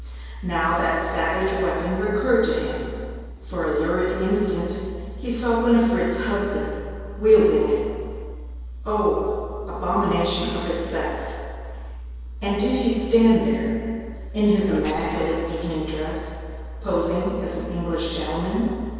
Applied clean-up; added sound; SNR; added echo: neural separator model SepFormer DNS4.